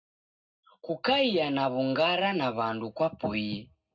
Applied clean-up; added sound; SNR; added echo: none; none; none; reverberation time 0.3 s.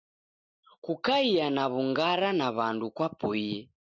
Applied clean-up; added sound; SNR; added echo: none; none; none; none.